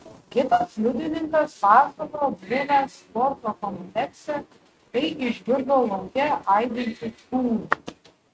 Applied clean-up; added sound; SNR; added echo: neural mask model RNNoise.